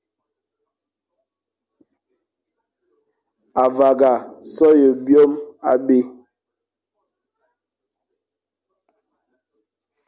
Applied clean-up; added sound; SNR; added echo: none; none; none; none.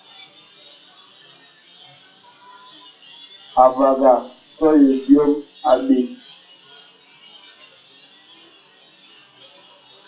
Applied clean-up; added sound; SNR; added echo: classical method WPE with log-MMSE.